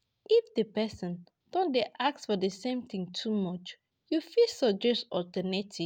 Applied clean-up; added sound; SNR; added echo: none; none; none; none.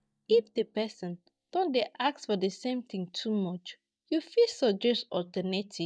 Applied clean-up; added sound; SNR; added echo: neural mask model DeepFilterNet 3.